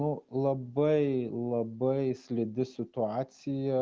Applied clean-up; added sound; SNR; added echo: none; none; none; none.